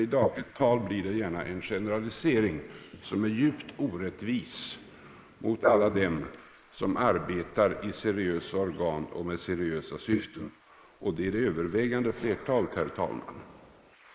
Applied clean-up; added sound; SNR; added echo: neural mask model Resemble Enhance denoiser.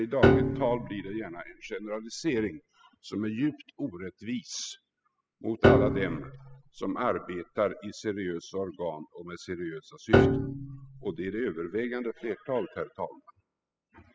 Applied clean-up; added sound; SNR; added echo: classical method spectral subtraction.